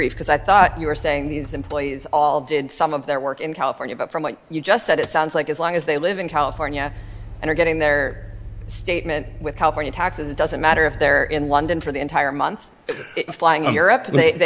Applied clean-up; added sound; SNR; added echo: none; Motor vehicle (road); 15 dB; none.